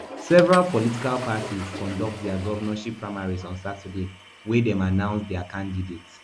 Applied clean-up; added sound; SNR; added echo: none; Toilet flush / Water; 14 dB; none.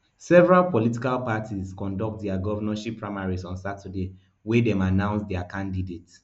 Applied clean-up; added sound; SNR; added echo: none; none; none; none.